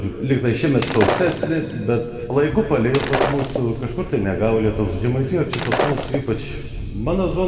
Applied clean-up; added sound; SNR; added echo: none; Shatter; 5 dB; reverberation time 2.1 s.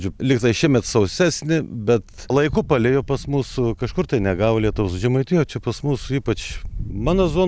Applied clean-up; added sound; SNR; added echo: none; none; none; none.